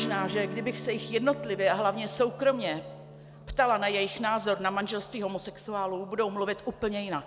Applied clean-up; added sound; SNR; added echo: none; Strum; 14 dB; none.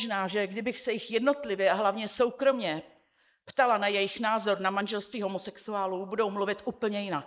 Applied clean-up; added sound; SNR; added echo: neural mask model Resemble Enhance denoiser.